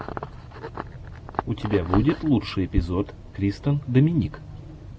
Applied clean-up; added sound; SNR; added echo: none; none; none; none.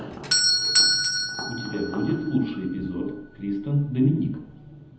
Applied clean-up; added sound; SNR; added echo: none; Doorbell; 0 dB; reverberation time 0.8 s.